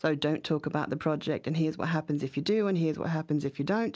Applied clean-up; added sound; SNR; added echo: none; none; none; none.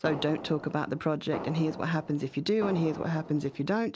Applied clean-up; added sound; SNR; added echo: none; Fireworks; 12 dB; none.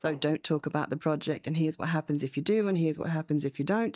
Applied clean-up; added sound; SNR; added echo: neural mask model DeepFilterNet 3.